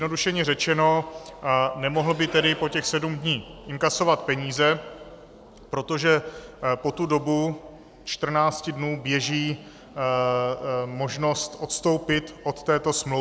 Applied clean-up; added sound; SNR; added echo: none; none; none; none.